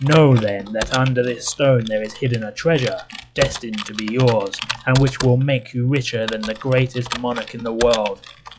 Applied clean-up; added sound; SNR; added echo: classical method log-MMSE.